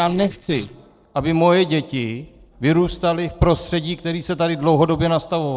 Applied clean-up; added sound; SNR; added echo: neural separator model SepFormer DNS4.